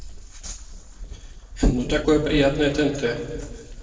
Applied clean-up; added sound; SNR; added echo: neural separator model SepFormer DNS4.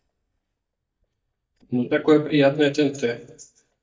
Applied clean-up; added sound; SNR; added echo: neural mask model DeepFilterNet 3.